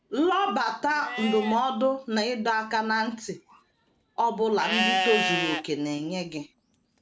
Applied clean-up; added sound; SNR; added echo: none; Livestock, farm animals, working animals; 6 dB; none.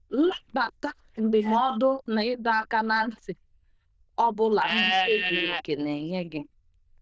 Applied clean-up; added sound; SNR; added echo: neural diffusion model UNIVERSE++.